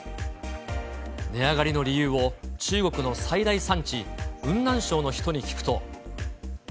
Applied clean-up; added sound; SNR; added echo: none; none; none; none.